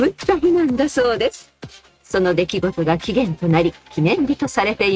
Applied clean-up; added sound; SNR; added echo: neural mask model RNNoise.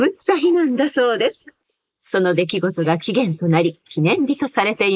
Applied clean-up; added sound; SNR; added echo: neural mask model Resemble Enhance denoiser.